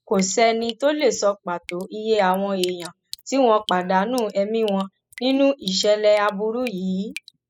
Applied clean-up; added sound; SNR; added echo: classical method spectral subtraction.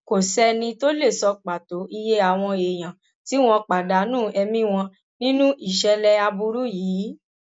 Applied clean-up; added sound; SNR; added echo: none; none; none; none.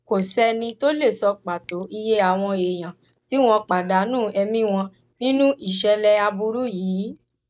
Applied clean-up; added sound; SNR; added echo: neural mask model DeepFilterNet 3.